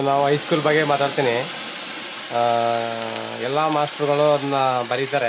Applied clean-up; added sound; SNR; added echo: none; Fire; 10 dB; none.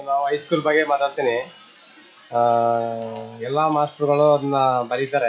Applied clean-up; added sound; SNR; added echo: classical method log-MMSE.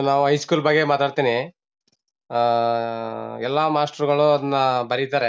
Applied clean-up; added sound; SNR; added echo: none; none; none; none.